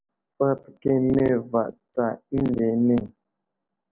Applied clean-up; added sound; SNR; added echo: none; none; none; none.